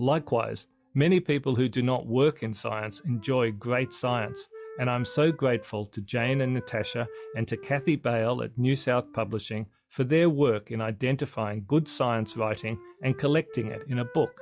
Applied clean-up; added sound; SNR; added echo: classical method log-MMSE.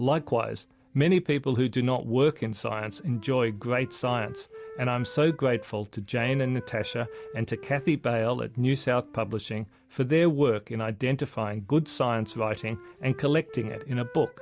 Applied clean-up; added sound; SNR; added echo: none; Wind instrument, woodwind instrument; 20 dB; none.